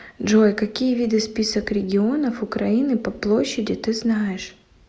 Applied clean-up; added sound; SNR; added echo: none; none; none; none.